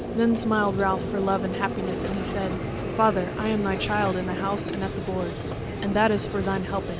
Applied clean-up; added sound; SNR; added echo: none; Vehicle; 4 dB; none.